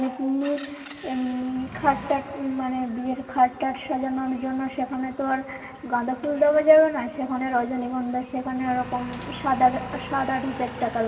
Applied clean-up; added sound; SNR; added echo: none; Engine; 16 dB; reverberation time 1.5 s.